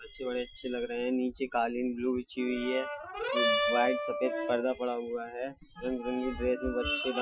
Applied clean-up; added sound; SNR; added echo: classical method Wiener filter.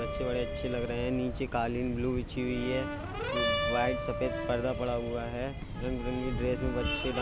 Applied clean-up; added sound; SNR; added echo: none; Brass instrument; 6 dB; none.